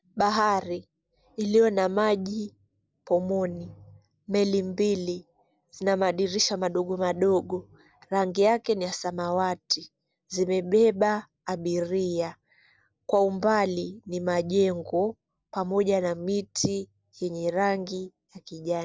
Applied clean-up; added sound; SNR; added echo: none; none; none; none.